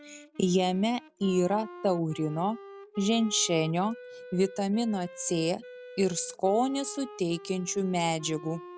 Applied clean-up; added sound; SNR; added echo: none; Wind instrument, woodwind instrument; 17 dB; none.